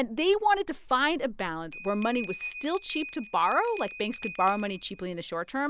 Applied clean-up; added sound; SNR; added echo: none; Bell; 14 dB; none.